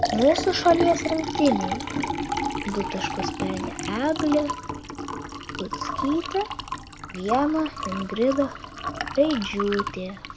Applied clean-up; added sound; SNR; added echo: none; Liquid; 4 dB; none.